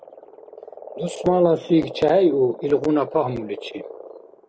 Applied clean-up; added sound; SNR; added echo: none; Frog; 15 dB; none.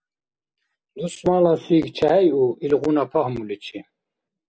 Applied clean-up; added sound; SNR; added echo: none; none; none; none.